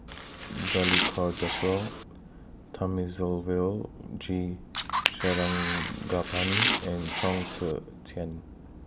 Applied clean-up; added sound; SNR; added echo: none; Camera + Domestic sounds, home sounds; 0 dB; none.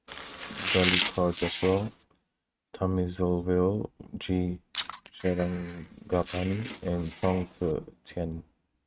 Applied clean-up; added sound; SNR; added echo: neural mask model RNNoise.